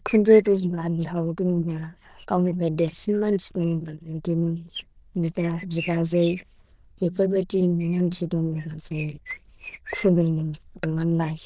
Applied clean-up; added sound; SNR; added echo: neural diffusion model UNIVERSE++.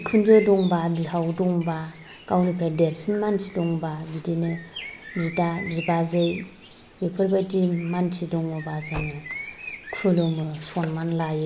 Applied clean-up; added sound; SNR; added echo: none; Car + Bird; 16 dB; none.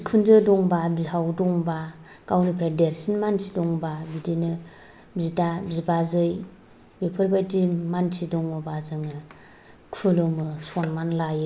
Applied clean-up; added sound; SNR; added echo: none; none; none; none.